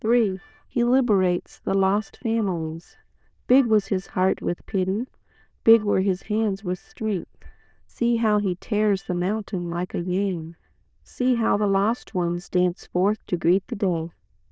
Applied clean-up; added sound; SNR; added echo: neural diffusion model UNIVERSE++.